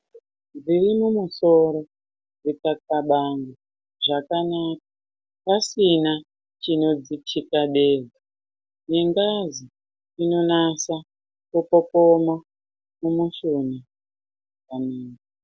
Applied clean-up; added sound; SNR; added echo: none; none; none; none.